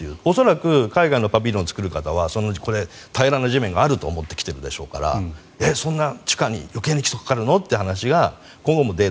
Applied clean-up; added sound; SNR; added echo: none; none; none; none.